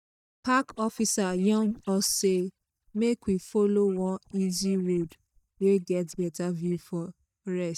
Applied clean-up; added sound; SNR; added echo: neural mask model DeepFilterNet 3.